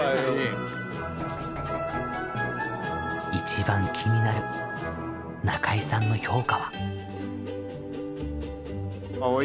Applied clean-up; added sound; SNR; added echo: none; Knock; 12 dB; none.